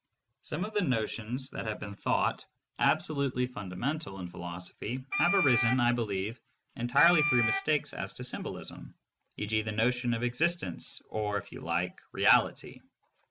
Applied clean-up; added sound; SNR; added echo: none; Wind instrument, woodwind instrument; 1 dB; none.